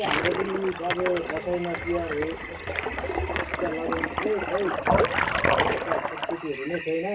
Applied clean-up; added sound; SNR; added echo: none; Toilet flush; -3 dB; reverberation time 0.2 s.